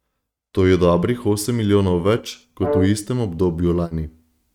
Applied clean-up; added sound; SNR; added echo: neural mask model RNNoise.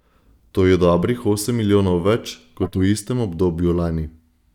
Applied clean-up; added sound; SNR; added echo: neural mask model DeepFilterNet 3.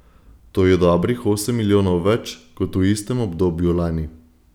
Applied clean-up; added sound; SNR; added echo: none; none; none; none.